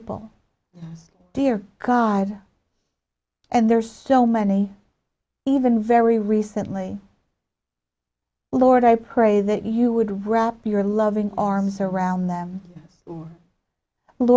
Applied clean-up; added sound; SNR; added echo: none; none; none; none.